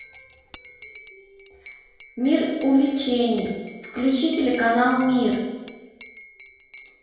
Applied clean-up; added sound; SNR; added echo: none; Cutlery, silverware / Dishes, pots, and pans / Chink, clink; 17 dB; reverberation time 1.2 s.